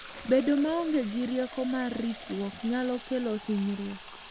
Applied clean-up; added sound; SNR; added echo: none; Fill (with liquid); 12 dB; none.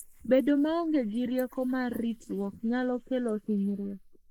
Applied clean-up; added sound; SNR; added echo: neural mask model Resemble Enhance denoiser.